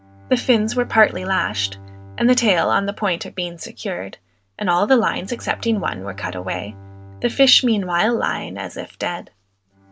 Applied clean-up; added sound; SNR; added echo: none; Bowed string instrument; 20 dB; none.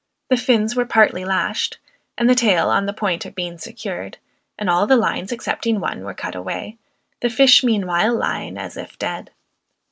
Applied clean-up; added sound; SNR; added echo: none; none; none; none.